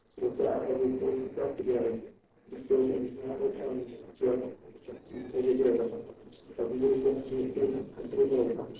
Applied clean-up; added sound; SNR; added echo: neural separator model SepFormer DNS4.